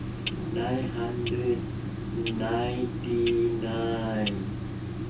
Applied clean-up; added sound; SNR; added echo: none; Clock; 2 dB; reverberation time 0.2 s.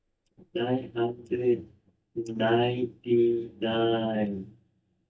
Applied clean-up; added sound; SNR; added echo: neural mask model DeepFilterNet 3.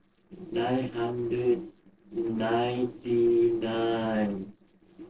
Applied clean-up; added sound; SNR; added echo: neural separator model SepFormer DNS4.